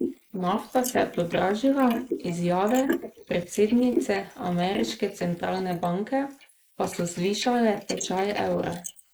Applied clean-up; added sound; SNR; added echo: neural mask model Resemble Enhance denoiser.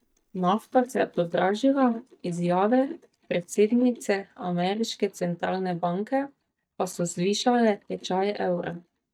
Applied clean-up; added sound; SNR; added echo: neural mask model DeepFilterNet 3.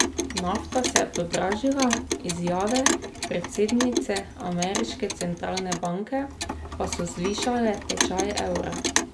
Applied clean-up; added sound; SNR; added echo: none; Clock; 2 dB; none.